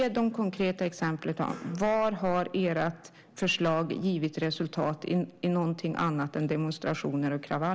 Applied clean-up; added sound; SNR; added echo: none; none; none; none.